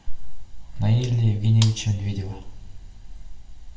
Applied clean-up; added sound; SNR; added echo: none; Gunshot, gunfire; 15 dB; reverberation time 0.8 s.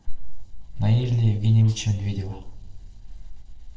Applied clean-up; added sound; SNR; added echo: neural separator model SepFormer DNS4.